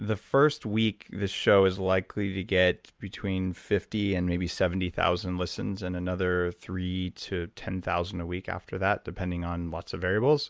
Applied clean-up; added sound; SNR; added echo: none; none; none; none.